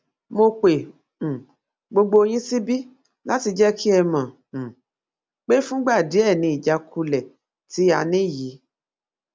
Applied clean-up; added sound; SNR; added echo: none; none; none; none.